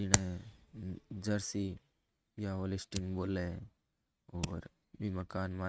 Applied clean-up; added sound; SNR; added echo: neural mask model RNNoise.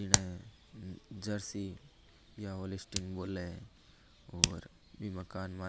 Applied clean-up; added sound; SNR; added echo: none; Hands; -2 dB; none.